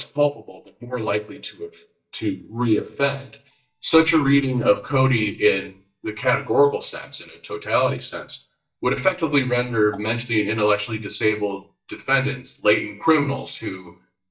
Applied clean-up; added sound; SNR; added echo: neural mask model DeepFilterNet 3.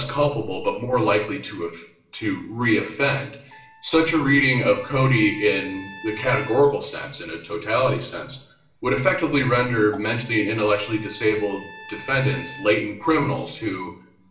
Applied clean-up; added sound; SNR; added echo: none; Trumpet; 19 dB; reverberation time 0.6 s.